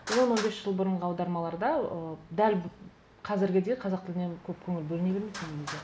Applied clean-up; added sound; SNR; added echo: none; Traffic noise, roadway noise; 14 dB; none.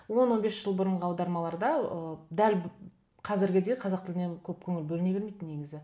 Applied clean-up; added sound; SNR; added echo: none; none; none; none.